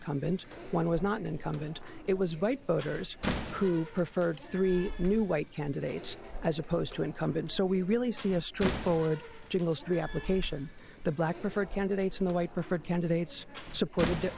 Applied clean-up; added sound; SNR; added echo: none; Slam; 9 dB; none.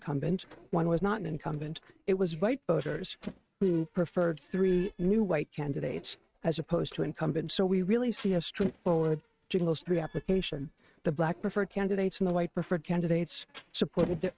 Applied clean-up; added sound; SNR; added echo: neural mask model RNNoise.